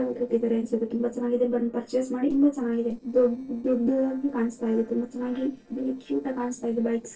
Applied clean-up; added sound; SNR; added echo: neural separator model SepFormer DNS4.